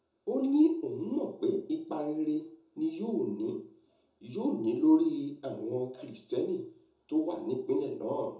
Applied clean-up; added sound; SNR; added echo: none; none; none; reverberation time 0.5 s.